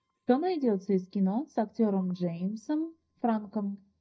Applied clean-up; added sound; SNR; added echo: neural mask model DeepFilterNet 3.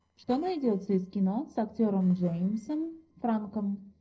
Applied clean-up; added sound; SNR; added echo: neural separator model SepFormer DNS4.